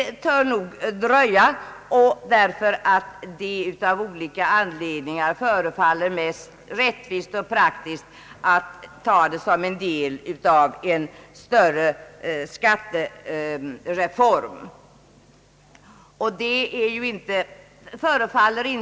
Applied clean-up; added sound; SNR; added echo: none; none; none; none.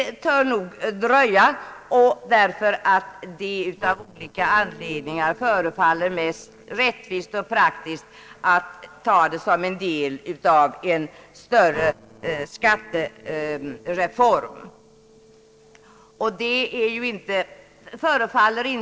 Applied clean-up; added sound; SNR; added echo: neural separator model SepFormer DNS4.